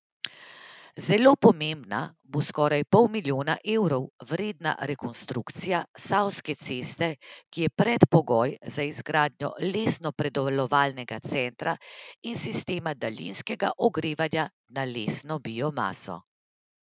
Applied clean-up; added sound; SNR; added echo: none; none; none; none.